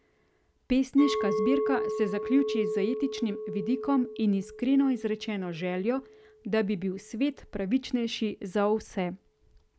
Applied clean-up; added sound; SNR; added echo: none; Chink, clink; 7 dB; none.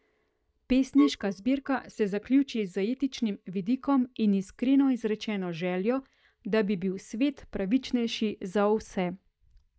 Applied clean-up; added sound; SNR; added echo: neural mask model DeepFilterNet 3.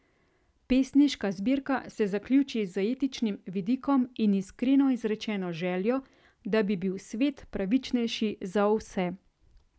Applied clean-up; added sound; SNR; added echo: none; none; none; none.